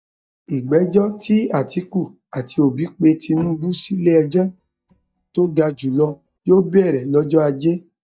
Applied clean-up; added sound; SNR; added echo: neural mask model DeepFilterNet 3.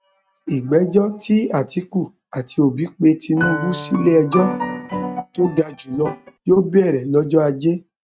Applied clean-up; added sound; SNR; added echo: neural mask model RNNoise.